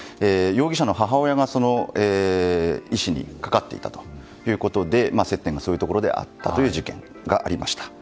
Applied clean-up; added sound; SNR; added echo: none; none; none; none.